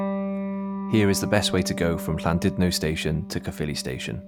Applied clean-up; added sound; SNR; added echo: none; Electric guitar; 6 dB; none.